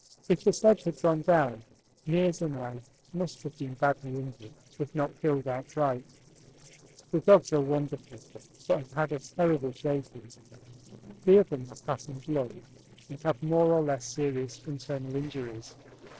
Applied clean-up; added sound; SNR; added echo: neural separator model SepFormer DNS4.